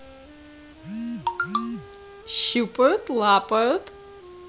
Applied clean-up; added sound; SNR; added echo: none; Wind instrument, woodwind instrument; 20 dB; none.